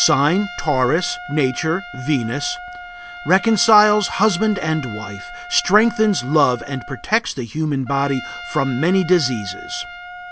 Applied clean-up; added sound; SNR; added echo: none; Trumpet; 14 dB; none.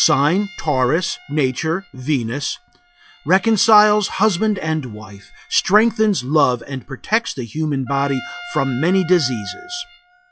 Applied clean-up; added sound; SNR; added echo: classical method log-MMSE.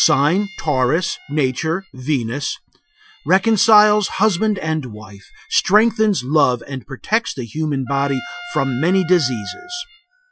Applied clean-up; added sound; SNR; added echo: classical method Wiener filter.